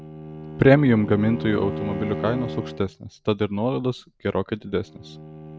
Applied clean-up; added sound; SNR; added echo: none; Bowed string instrument; 11 dB; none.